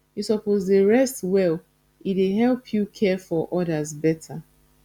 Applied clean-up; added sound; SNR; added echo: none; none; none; none.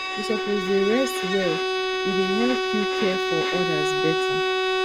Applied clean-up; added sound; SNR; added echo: none; Bowed string instrument; -2 dB; none.